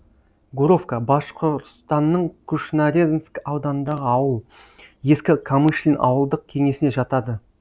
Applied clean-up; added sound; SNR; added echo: none; none; none; none.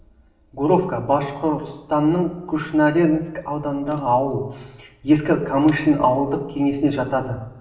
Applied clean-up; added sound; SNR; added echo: none; none; none; reverberation time 0.9 s.